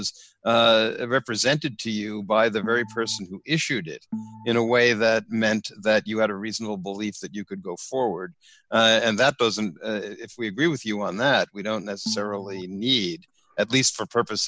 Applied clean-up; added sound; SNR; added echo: none; Organ; 14 dB; none.